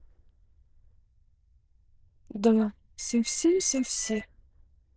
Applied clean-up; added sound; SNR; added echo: neural diffusion model UNIVERSE++.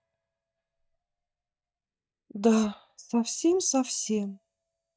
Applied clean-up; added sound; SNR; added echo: neural mask model DeepFilterNet 3.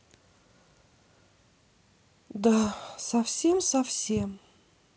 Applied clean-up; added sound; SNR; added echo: none; none; none; none.